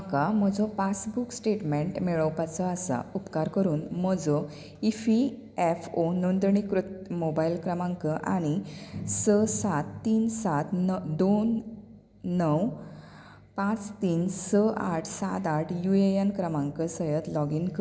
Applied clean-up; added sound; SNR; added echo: none; none; none; none.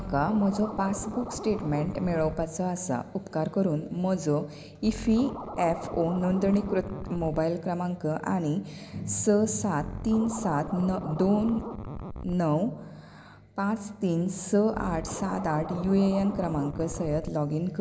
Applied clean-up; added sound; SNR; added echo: none; Scratching (performance technique); 12 dB; none.